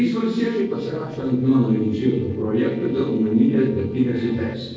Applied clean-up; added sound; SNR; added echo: neural separator model SepFormer DNS4.